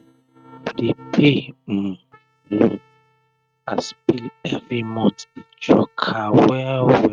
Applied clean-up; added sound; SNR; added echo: neural mask model RNNoise.